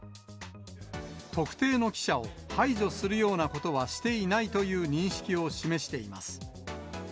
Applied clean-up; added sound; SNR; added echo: none; none; none; none.